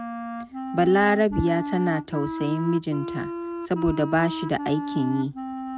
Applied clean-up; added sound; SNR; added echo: none; Wind instrument, woodwind instrument; 7 dB; none.